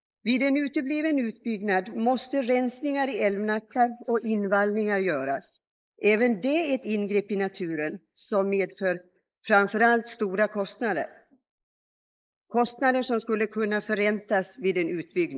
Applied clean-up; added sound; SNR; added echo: neural mask model Resemble Enhance denoiser.